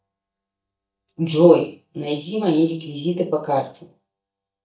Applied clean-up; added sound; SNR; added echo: neural mask model DeepFilterNet 3.